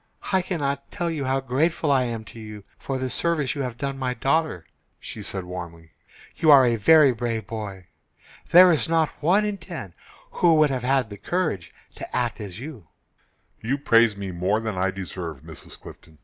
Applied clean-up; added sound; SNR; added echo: none; none; none; none.